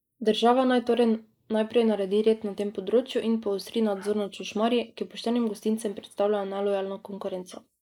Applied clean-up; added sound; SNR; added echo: neural mask model Resemble Enhance denoiser.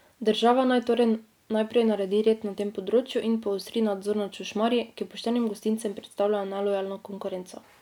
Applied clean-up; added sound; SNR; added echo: none; none; none; none.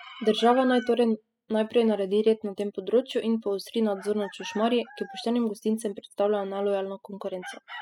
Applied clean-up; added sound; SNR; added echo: classical method spectral subtraction.